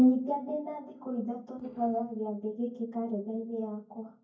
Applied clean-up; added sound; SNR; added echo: neural mask model DeepFilterNet 3.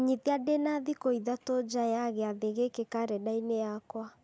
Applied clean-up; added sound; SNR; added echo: none; none; none; none.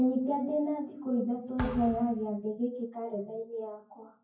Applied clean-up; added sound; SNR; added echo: classical method WPE with log-MMSE.